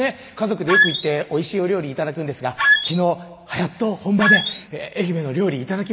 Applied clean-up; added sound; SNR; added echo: none; Squeak; -4 dB; none.